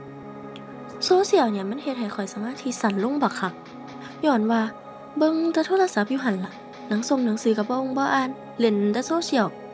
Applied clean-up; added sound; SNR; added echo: none; Electric guitar + Piano; 16 dB; none.